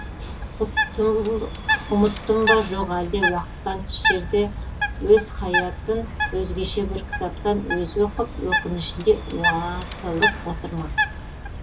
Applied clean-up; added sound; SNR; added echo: none; Bird; 2 dB; reverberation time 0.2 s.